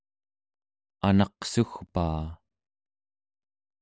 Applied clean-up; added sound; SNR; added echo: none; none; none; none.